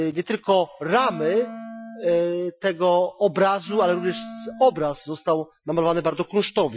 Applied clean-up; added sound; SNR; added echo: classical method Wiener filter.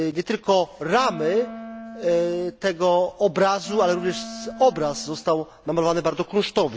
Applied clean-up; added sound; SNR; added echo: none; Wind instrument, woodwind instrument; 15 dB; none.